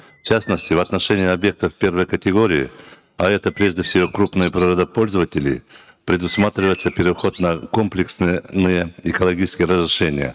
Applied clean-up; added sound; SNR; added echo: neural mask model RNNoise.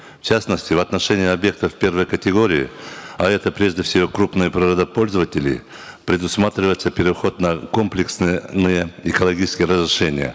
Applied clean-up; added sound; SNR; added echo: none; none; none; none.